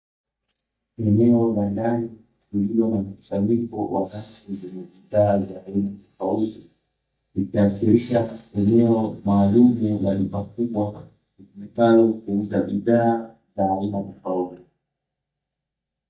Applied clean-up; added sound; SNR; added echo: neural mask model DeepFilterNet 3.